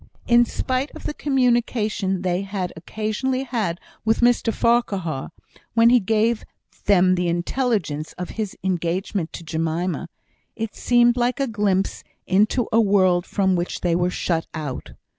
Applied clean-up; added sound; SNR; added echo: none; none; none; none.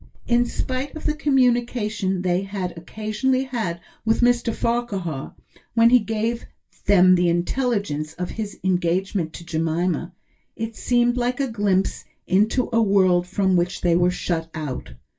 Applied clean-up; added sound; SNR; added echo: none; none; none; reverberation time 0.2 s.